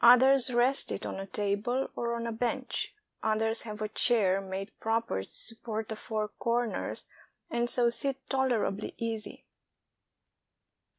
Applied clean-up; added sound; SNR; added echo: none; none; none; none.